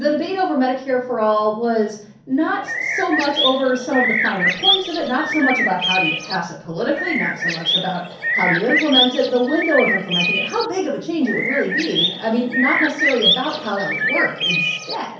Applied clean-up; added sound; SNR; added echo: none; Bird; 0 dB; reverberation time 0.6 s.